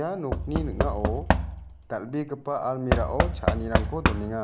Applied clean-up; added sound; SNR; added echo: none; Knock / Wood; -4 dB; none.